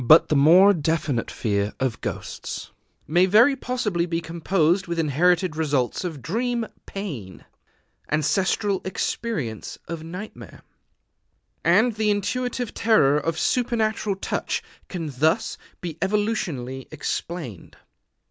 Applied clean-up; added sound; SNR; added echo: none; none; none; none.